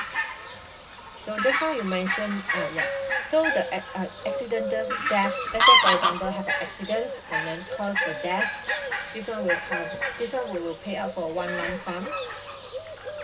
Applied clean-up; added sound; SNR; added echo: none; Fowl; -3 dB; reverberation time 0.4 s.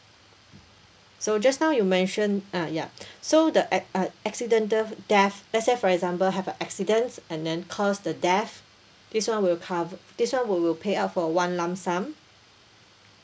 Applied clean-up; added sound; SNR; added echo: none; none; none; none.